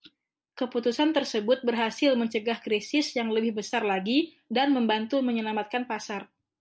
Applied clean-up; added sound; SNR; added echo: none; none; none; none.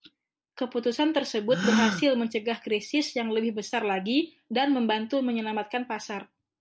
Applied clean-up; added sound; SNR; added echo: none; Gasp; 8 dB; none.